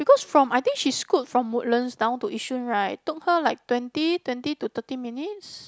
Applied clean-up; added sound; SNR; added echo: none; none; none; none.